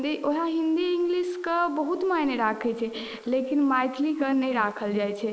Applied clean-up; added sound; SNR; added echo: neural mask model Resemble Enhance denoiser.